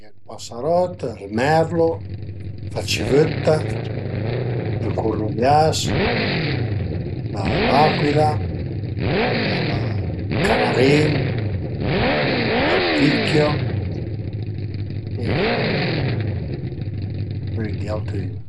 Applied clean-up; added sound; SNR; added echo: none; Accelerating, revving, vroom; -2 dB; none.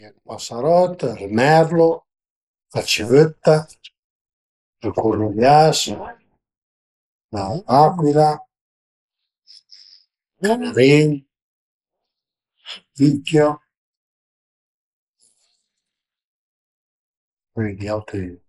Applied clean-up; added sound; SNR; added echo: neural mask model Resemble Enhance denoiser.